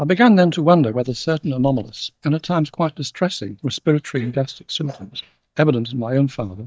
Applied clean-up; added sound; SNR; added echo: neural mask model DeepFilterNet 3.